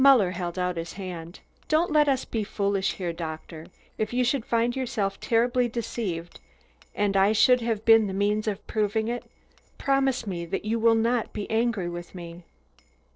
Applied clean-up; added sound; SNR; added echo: neural separator model SepFormer DNS4.